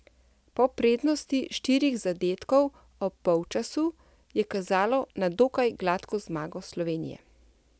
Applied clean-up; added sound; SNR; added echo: none; none; none; none.